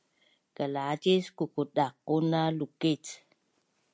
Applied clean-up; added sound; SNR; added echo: none; none; none; none.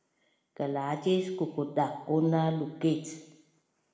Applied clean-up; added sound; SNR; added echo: none; none; none; reverberation time 0.9 s.